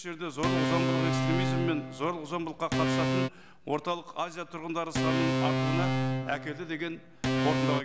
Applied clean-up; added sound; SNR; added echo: none; Organ; -4 dB; none.